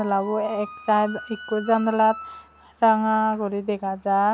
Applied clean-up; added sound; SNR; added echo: none; Wind instrument, woodwind instrument; 18 dB; none.